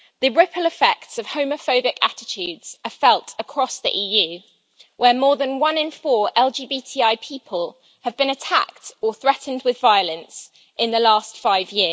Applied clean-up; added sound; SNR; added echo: none; none; none; none.